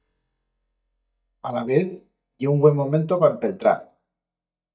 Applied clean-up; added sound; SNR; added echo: neural mask model DeepFilterNet 3.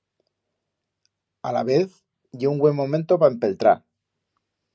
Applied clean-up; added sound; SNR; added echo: none; none; none; none.